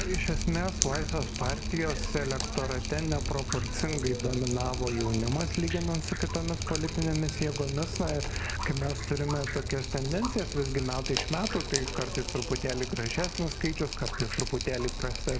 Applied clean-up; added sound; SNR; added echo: none; Drip; 2 dB; none.